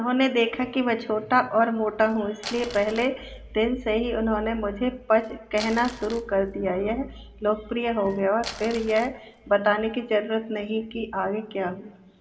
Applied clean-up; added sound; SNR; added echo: none; Crumpling, crinkling; 16 dB; reverberation time 1.1 s.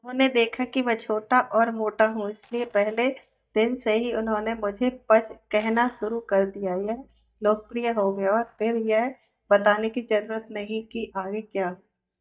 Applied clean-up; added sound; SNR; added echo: neural mask model DeepFilterNet 3.